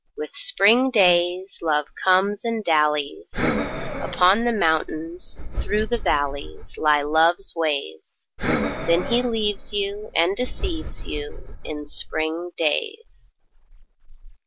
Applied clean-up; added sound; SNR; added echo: none; Breathing; 5 dB; none.